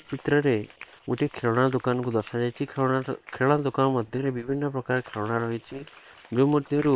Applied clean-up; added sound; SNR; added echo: neural separator model SepFormer WHAM!.